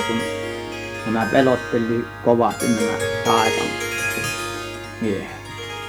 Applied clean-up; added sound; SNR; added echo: none; Harp; 4 dB; none.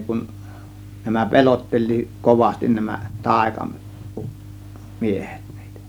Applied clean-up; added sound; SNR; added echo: none; none; none; none.